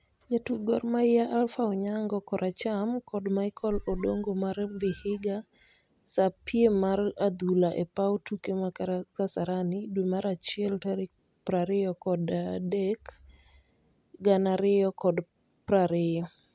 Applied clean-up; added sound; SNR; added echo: none; Squeak; 14 dB; none.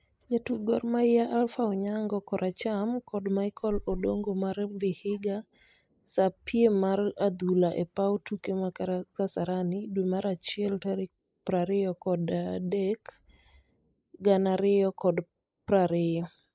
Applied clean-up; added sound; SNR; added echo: neural mask model Resemble Enhance denoiser.